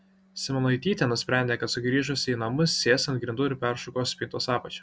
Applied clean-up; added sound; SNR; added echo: none; none; none; none.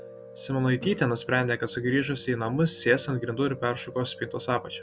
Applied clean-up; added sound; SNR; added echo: none; Guitar + Piano; 17 dB; none.